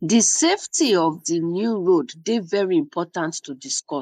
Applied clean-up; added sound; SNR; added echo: neural mask model Resemble Enhance denoiser.